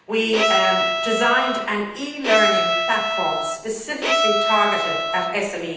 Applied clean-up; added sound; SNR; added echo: none; Bowed string instrument; -1 dB; reverberation time 0.9 s.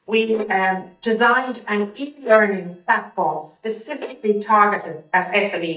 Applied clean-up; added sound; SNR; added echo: neural mask model DeepFilterNet 3.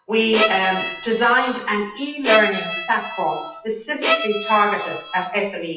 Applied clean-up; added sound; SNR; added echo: classical method WPE with log-MMSE.